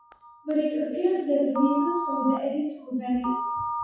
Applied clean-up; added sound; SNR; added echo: classical method WPE with log-MMSE.